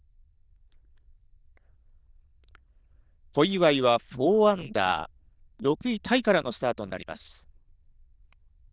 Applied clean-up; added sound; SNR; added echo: neural diffusion model UNIVERSE++.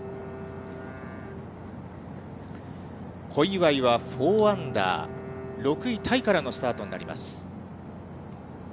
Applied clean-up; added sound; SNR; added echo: none; Bowed string instrument; 14 dB; none.